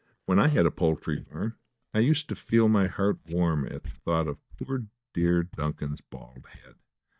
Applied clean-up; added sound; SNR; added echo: neural mask model DeepFilterNet 3.